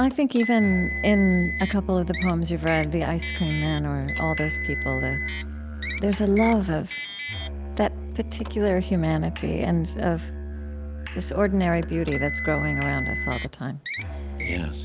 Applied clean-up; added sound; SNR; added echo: none; Musical instrument + Car; 6 dB; none.